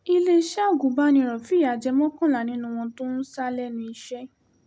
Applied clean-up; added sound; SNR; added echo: none; none; none; none.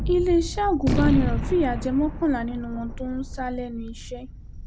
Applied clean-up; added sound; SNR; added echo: none; Gunshot, gunfire; 3 dB; none.